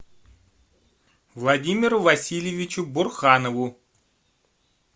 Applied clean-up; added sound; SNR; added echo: none; none; none; none.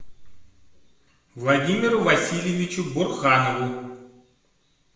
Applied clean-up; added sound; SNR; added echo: none; none; none; reverberation time 1.0 s.